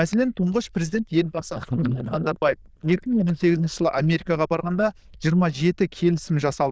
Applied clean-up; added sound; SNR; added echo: neural diffusion model UNIVERSE++.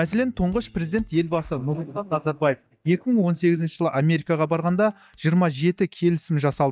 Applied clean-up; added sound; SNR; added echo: neural mask model DeepFilterNet 3.